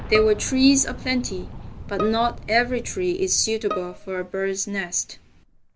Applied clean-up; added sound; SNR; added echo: none; Boom + Bowed string instrument; 11 dB; none.